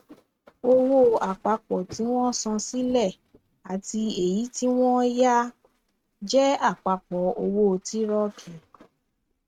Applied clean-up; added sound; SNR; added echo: neural mask model RNNoise.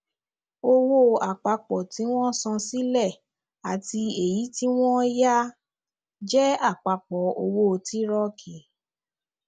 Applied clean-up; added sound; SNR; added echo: none; none; none; none.